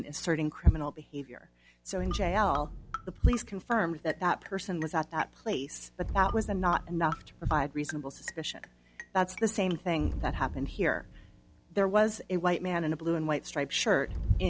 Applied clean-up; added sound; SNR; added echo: none; Marimba, xylophone + Explosion; 11 dB; none.